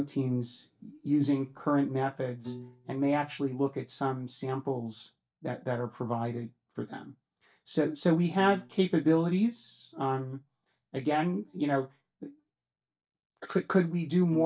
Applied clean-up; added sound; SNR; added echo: neural mask model DeepFilterNet 3.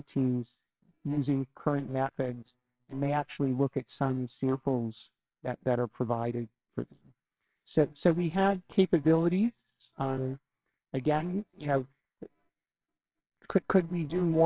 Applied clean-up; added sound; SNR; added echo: neural separator model SepFormer WHAMR!.